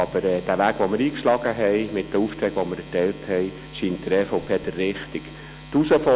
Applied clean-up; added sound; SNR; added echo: none; none; none; none.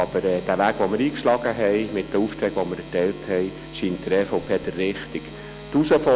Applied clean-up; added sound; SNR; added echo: none; Wind instrument, woodwind instrument; 20 dB; none.